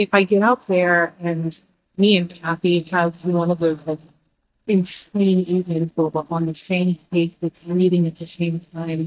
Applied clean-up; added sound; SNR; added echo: neural mask model DeepFilterNet 3.